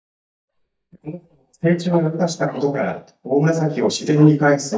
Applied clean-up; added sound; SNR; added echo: neural mask model DeepFilterNet 3.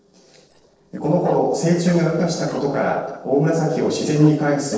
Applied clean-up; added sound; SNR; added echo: neural separator model SepFormer DNS4.